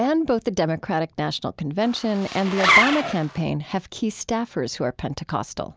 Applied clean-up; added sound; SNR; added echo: none; Zipper (clothing); -2 dB; none.